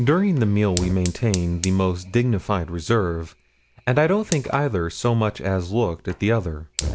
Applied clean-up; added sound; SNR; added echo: none; Fire; 14 dB; none.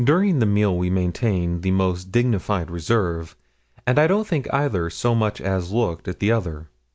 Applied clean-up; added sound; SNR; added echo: none; none; none; none.